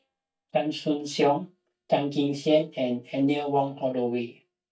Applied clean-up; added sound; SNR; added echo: neural mask model DeepFilterNet 3.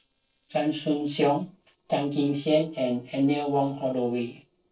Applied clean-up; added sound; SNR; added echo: neural separator model SepFormer DNS4.